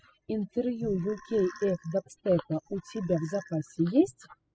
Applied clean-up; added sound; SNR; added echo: classical method spectral subtraction.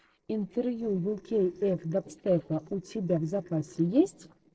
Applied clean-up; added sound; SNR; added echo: neural separator model SepFormer DNS4.